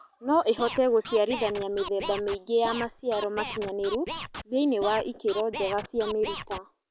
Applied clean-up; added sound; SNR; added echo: none; Scratching (performance technique); 10 dB; none.